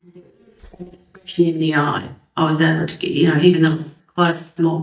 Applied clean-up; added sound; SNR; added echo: neural mask model DeepFilterNet 3.